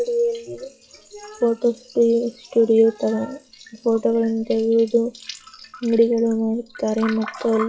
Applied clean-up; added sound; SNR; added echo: classical method log-MMSE.